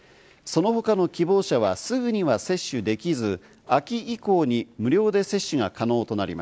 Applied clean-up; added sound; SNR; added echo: none; none; none; none.